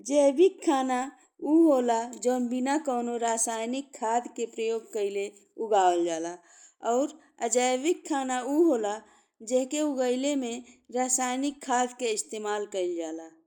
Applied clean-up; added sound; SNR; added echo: neural mask model Resemble Enhance denoiser.